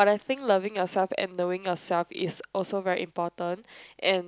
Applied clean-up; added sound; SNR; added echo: none; none; none; none.